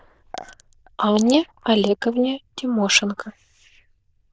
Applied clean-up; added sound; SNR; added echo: neural diffusion model UNIVERSE++.